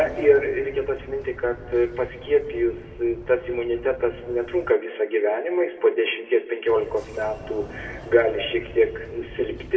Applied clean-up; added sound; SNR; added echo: none; Sliding door; 17 dB; reverberation time 1.2 s.